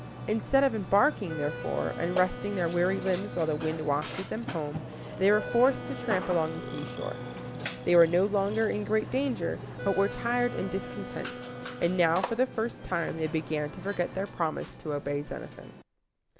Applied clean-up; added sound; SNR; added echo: none; Burping, eructation + Wind instrument, woodwind instrument; 9 dB; none.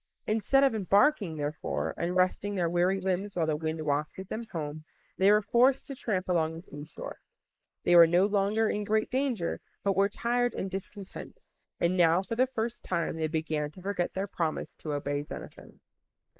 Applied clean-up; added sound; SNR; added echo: neural mask model Resemble Enhance denoiser.